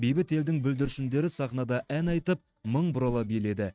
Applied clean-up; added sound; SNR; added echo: neural mask model RNNoise.